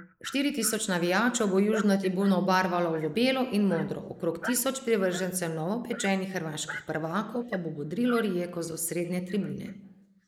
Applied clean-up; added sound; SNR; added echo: neural mask model Resemble Enhance denoiser.